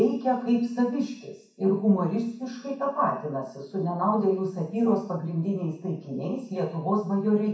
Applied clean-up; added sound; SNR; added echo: none; none; none; reverberation time 0.6 s.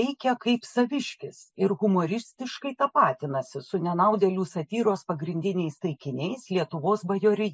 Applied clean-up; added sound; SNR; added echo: none; none; none; none.